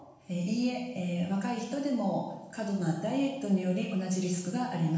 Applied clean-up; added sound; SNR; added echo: none; none; none; reverberation time 1.1 s.